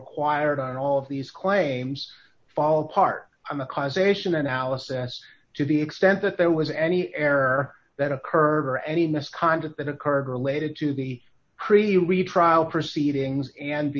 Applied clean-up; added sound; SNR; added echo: none; none; none; none.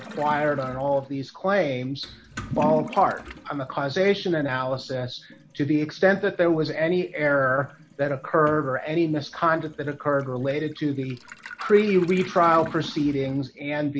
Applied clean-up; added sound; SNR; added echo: none; Toilet flush / Liquid; 16 dB; none.